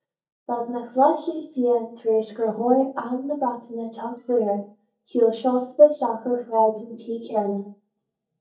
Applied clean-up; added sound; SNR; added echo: neural mask model DeepFilterNet 3.